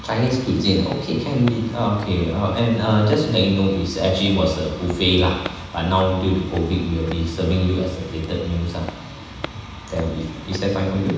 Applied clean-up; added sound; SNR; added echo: none; Walk, footsteps; 20 dB; reverberation time 1.1 s.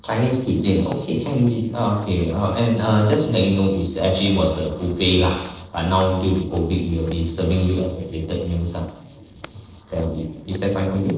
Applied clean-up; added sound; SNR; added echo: neural separator model SepFormer DNS4.